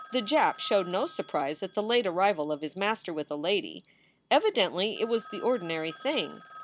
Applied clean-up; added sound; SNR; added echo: none; Telephone; 20 dB; none.